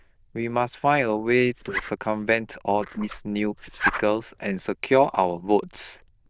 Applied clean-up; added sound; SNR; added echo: neural diffusion model UNIVERSE++.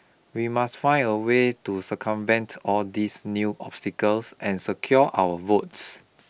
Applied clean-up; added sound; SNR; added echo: none; none; none; none.